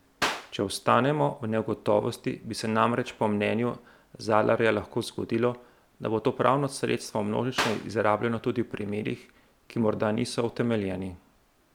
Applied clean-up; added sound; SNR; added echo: none; Clapping; 4 dB; none.